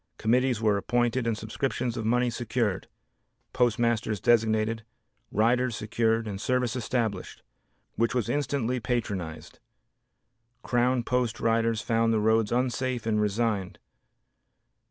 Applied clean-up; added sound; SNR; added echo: none; none; none; none.